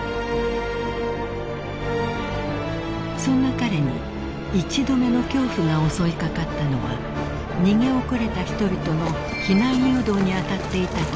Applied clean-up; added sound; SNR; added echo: none; none; none; none.